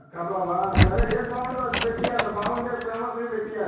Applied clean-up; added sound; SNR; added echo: none; Door; -1 dB; reverberation time 1.1 s.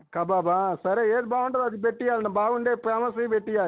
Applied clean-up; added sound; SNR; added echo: none; none; none; none.